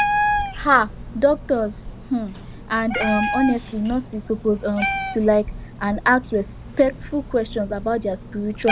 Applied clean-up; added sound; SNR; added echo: none; Meow; 6 dB; none.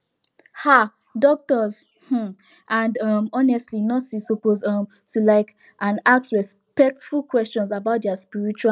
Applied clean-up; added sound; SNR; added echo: none; none; none; none.